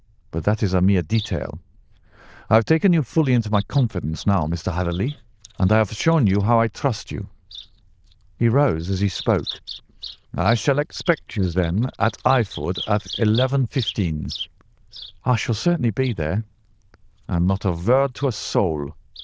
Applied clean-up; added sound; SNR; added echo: neural diffusion model UNIVERSE++.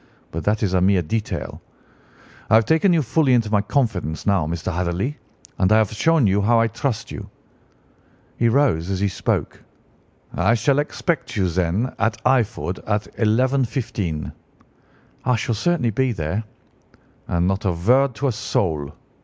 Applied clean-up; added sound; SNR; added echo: none; none; none; none.